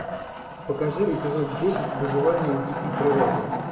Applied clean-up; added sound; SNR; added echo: none; Wood; 3 dB; reverberation time 1.4 s.